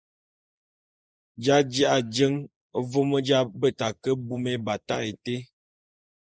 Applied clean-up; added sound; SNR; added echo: neural mask model Resemble Enhance denoiser.